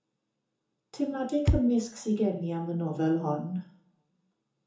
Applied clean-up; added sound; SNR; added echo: none; Bass drum; -4 dB; reverberation time 0.7 s.